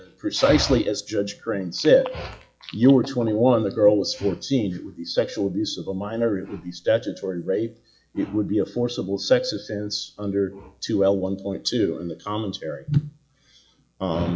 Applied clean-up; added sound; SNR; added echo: classical method log-MMSE.